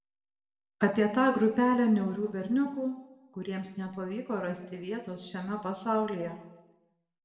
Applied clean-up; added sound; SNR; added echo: none; none; none; reverberation time 0.8 s.